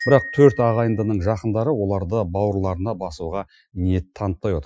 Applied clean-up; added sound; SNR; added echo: classical method Wiener filter.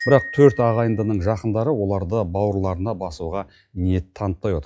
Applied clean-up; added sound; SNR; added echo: classical method log-MMSE.